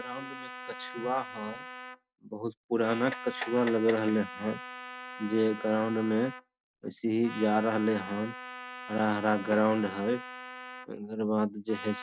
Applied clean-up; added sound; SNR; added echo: none; Trumpet; 13 dB; none.